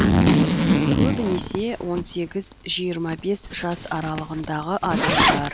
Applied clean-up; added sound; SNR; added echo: none; Zipper (clothing); -5 dB; none.